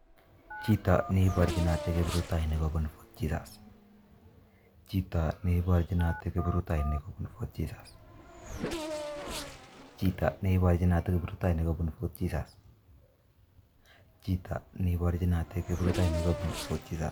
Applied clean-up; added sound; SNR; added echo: none; Telephone + Race car, auto racing / Accelerating, revving, vroom; 12 dB; none.